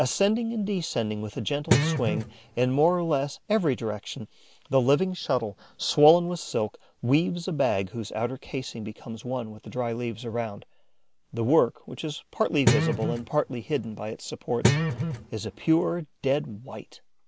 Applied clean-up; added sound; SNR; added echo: none; Guitar; 0 dB; none.